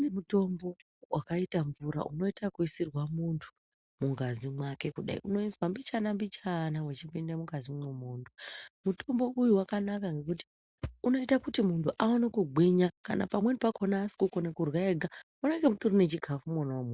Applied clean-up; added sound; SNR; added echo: none; none; none; none.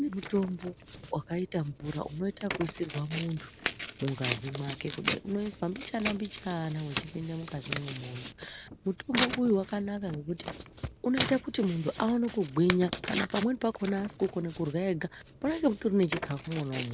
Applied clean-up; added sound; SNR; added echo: none; Tearing; 8 dB; none.